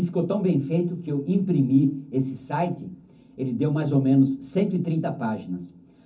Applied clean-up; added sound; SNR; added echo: none; none; none; reverberation time 0.3 s.